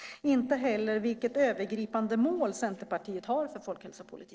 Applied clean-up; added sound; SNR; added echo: neural separator model SepFormer DNS4.